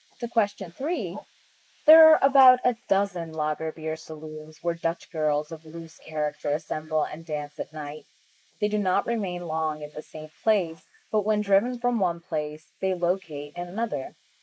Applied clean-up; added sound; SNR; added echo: neural mask model Resemble Enhance denoiser.